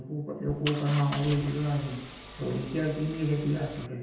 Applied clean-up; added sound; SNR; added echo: none; Engine; 11 dB; reverberation time 0.8 s.